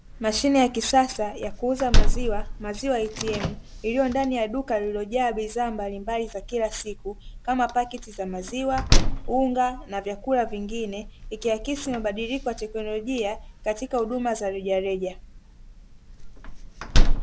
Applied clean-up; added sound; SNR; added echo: none; Slam; -1 dB; none.